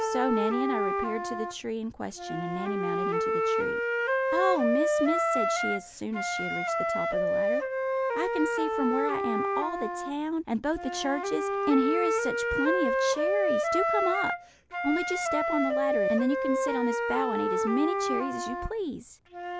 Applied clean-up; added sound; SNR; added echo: none; Wind instrument, woodwind instrument; -3 dB; none.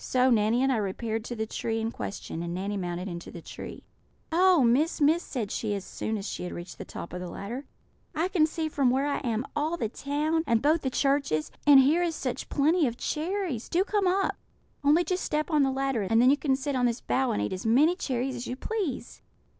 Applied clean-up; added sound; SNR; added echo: none; none; none; none.